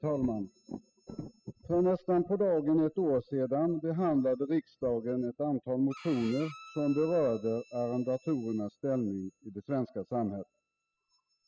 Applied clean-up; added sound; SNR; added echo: classical method spectral subtraction.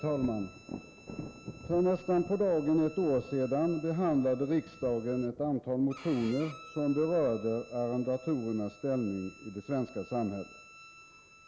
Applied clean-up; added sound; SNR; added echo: none; Bowed string instrument + Thunder; 18 dB; none.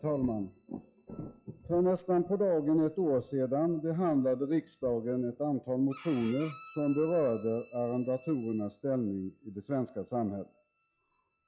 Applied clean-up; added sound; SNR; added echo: classical method log-MMSE.